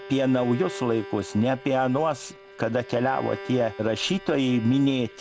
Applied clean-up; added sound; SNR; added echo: none; Bowed string instrument; 16 dB; none.